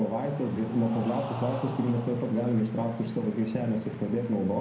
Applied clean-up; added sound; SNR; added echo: none; Cheering; 15 dB; reverberation time 0.5 s.